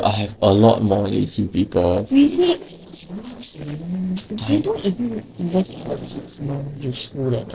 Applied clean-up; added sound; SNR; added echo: neural separator model SepFormer DNS4.